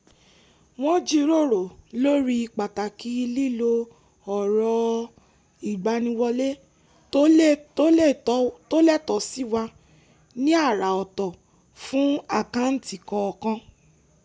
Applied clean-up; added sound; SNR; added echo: none; none; none; none.